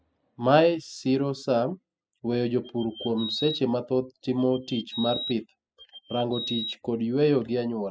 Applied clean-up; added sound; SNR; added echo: classical method spectral subtraction.